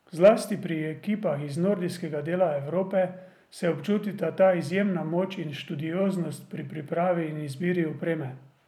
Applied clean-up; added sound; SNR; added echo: none; none; none; none.